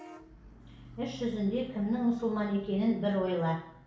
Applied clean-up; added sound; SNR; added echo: none; Bus / Vehicle horn, car horn, honking; 18 dB; reverberation time 0.6 s.